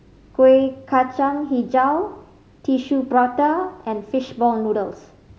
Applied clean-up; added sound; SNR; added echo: none; none; none; none.